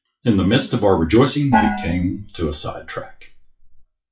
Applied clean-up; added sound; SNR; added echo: classical method WPE with log-MMSE.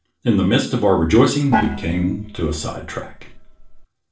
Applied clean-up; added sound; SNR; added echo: neural separator model SepFormer DNS4.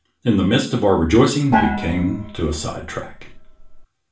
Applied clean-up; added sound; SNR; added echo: none; Gong; 5 dB; reverberation time 0.3 s.